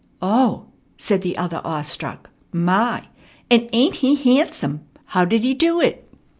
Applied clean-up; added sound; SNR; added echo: none; none; none; none.